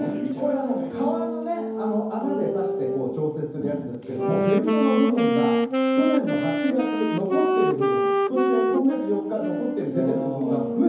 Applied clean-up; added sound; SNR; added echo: none; Wind instrument, woodwind instrument; -1 dB; reverberation time 0.9 s.